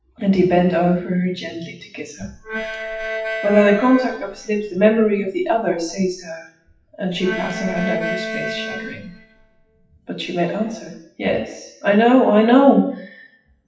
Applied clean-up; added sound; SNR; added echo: classical method WPE with log-MMSE.